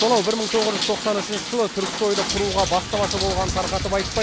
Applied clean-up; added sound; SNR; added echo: none; Rain; 5 dB; none.